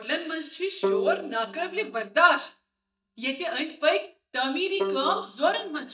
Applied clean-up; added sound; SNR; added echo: neural mask model DeepFilterNet 3.